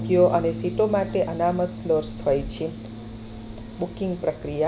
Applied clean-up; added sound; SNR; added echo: none; Bass guitar; 11 dB; none.